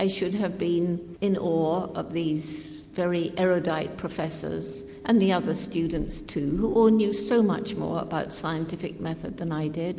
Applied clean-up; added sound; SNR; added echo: none; none; none; none.